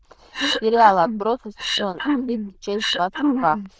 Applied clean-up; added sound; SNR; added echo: neural diffusion model UNIVERSE++.